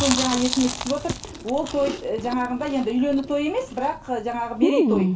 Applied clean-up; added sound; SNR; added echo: none; Chewing, mastication; 3 dB; reverberation time 0.3 s.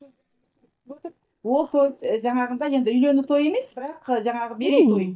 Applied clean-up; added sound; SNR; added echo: neural mask model DeepFilterNet 3.